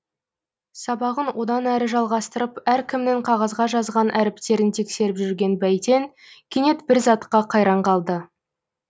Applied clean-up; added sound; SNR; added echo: none; none; none; none.